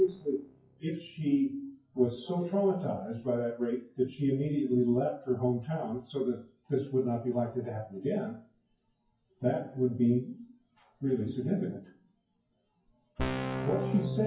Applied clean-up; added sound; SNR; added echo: classical method WPE with log-MMSE.